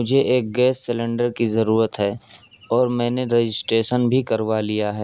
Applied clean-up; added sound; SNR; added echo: none; none; none; none.